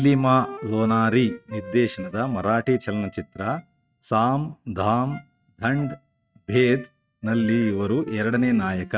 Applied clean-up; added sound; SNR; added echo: neural mask model RNNoise.